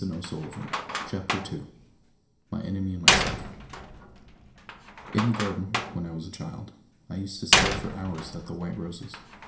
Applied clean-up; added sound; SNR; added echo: none; Slam; -3 dB; reverberation time 0.5 s.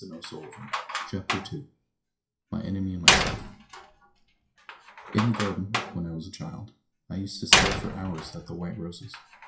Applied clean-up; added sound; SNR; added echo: classical method WPE with log-MMSE.